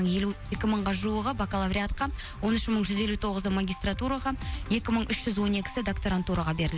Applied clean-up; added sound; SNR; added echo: none; none; none; none.